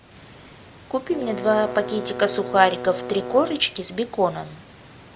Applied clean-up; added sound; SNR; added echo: none; Bowed string instrument; 10 dB; none.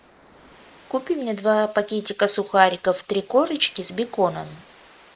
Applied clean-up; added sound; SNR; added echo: neural mask model Resemble Enhance denoiser.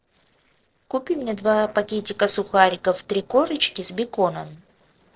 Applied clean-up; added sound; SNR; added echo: neural separator model SepFormer DNS4.